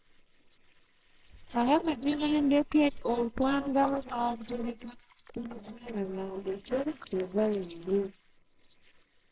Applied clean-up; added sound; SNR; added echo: neural separator model SepFormer WHAMR!.